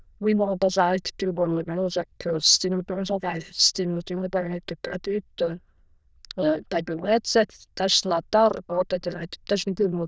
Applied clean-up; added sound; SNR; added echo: neural diffusion model UNIVERSE++.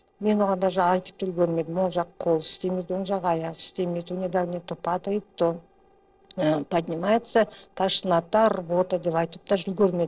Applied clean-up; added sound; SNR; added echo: neural separator model SepFormer DNS4.